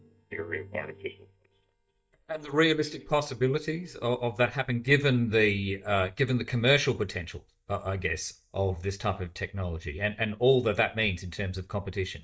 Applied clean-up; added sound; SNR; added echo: neural mask model DeepFilterNet 3.